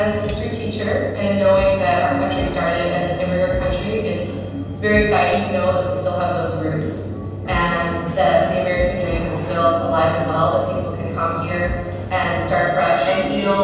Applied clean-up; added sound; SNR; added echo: none; Tambourine; 11 dB; reverberation time 1.2 s.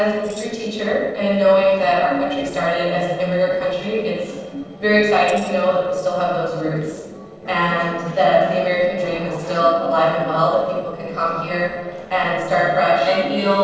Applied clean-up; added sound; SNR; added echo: neural separator model SepFormer DNS4.